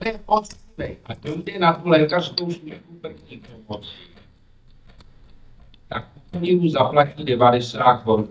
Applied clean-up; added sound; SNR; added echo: neural mask model DeepFilterNet 3.